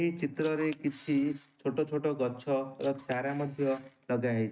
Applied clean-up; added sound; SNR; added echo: neural mask model RNNoise.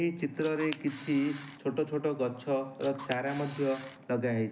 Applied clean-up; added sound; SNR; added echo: none; Camera; 13 dB; none.